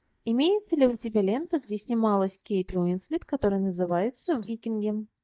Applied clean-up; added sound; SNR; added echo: neural mask model DeepFilterNet 3.